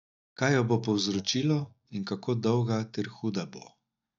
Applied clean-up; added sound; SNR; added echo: neural mask model DeepFilterNet 3.